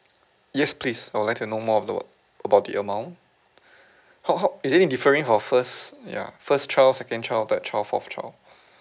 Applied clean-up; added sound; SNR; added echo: none; none; none; none.